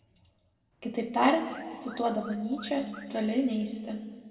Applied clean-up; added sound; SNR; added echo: none; Alarm / Car; 20 dB; reverberation time 1.7 s.